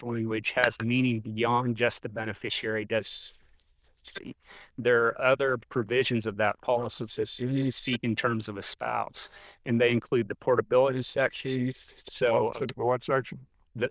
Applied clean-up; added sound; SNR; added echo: neural diffusion model UNIVERSE++.